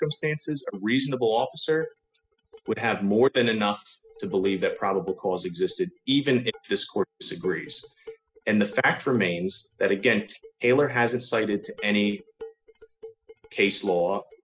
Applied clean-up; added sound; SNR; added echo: classical method spectral subtraction.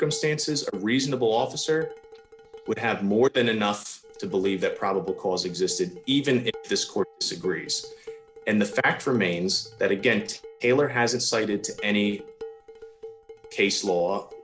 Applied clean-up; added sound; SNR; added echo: none; Dishes, pots, and pans; 17 dB; none.